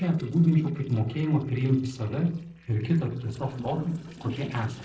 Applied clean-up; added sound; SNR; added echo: neural separator model SepFormer DNS4.